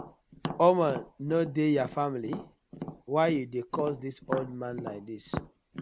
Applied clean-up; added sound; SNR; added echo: none; Tap; 11 dB; none.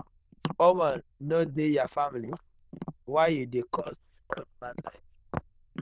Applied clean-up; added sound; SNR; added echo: neural diffusion model UNIVERSE++.